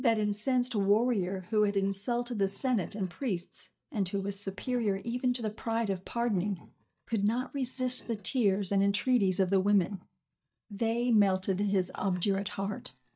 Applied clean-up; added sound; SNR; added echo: neural mask model DeepFilterNet 3.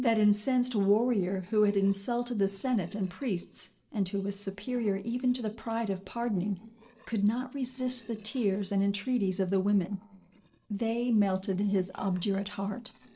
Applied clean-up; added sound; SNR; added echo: neural separator model SepFormer DNS4.